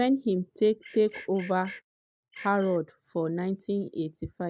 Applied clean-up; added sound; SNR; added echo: neural mask model Resemble Enhance denoiser.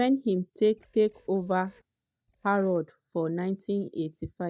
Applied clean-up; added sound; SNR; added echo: neural mask model DeepFilterNet 3.